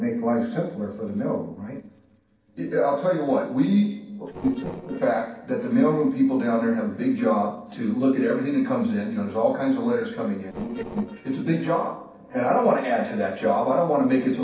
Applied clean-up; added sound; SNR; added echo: neural separator model SepFormer DNS4.